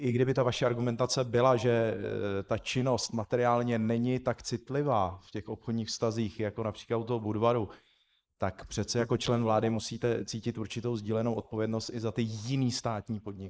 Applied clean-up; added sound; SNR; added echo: neural mask model Resemble Enhance denoiser.